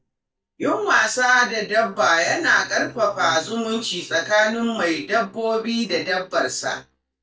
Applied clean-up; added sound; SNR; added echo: neural mask model DeepFilterNet 3.